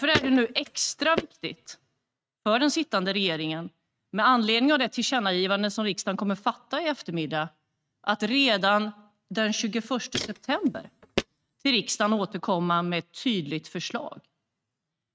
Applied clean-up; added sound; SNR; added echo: neural mask model RNNoise.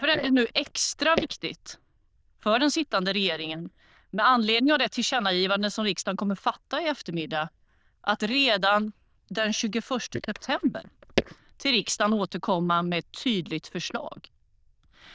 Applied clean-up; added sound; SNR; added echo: neural diffusion model UNIVERSE++.